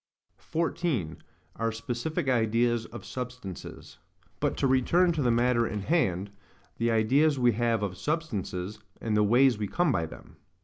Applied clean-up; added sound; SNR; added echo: none; Motorcycle / Engine; 13 dB; none.